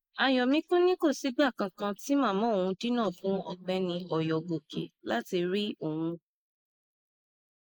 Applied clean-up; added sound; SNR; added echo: neural mask model Resemble Enhance denoiser.